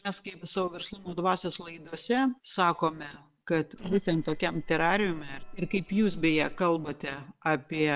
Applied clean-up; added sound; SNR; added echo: neural separator model SepFormer WHAM!.